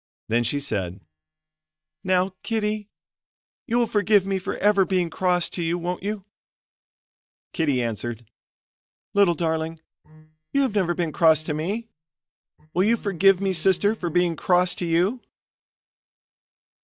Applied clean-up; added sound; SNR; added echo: neural mask model DeepFilterNet 3.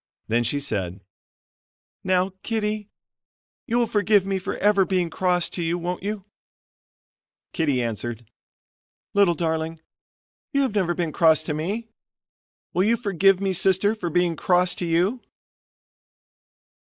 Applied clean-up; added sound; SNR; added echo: neural mask model Resemble Enhance denoiser.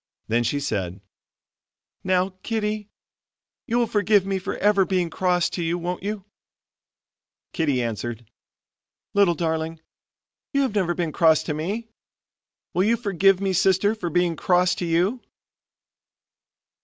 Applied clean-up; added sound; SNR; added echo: none; none; none; none.